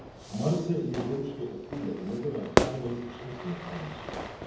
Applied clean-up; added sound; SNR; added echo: none; Fire / Fireworks; 0 dB; reverberation time 0.9 s.